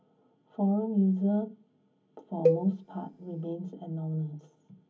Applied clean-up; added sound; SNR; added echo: none; Cowbell; 0 dB; reverberation time 0.3 s.